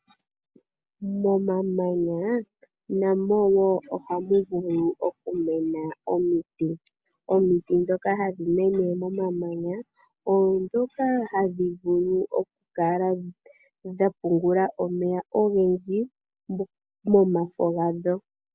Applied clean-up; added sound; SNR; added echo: none; none; none; none.